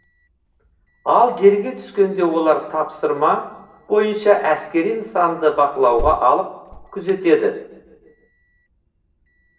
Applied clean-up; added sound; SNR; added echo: none; Alarm; 20 dB; reverberation time 0.9 s.